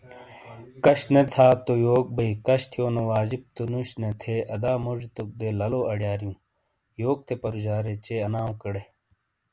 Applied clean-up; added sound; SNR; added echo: none; none; none; none.